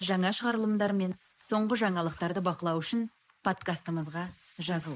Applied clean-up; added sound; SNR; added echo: neural mask model Resemble Enhance denoiser.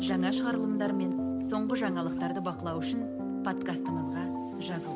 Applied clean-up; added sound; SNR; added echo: none; Keyboard (musical); -1 dB; none.